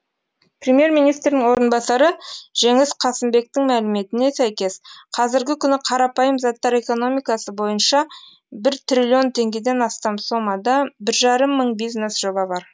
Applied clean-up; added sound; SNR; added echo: none; none; none; none.